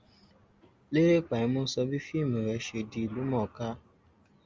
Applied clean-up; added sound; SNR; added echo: none; none; none; none.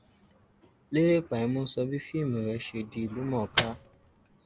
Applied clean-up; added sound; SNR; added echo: none; Microwave oven; 4 dB; none.